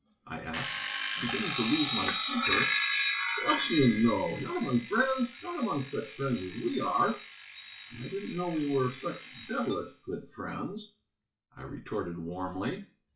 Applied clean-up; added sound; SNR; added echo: classical method WPE with log-MMSE.